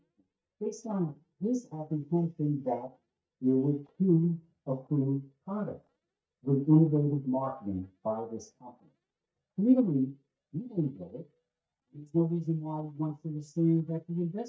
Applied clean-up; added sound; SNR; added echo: neural mask model DeepFilterNet 3.